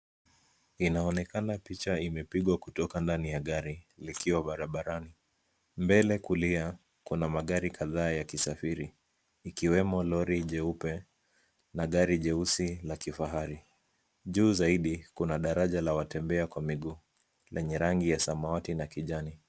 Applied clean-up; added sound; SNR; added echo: none; none; none; none.